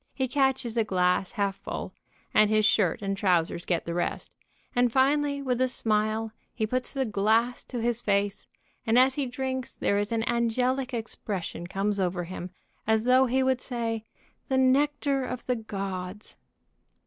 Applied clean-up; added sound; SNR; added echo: none; none; none; none.